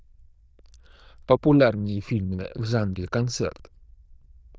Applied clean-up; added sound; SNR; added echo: neural diffusion model UNIVERSE++.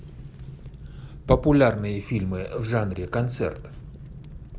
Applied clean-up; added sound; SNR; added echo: none; Fire; 14 dB; none.